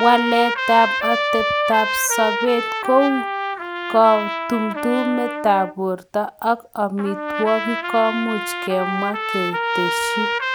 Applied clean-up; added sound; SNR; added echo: none; Trumpet; 3 dB; none.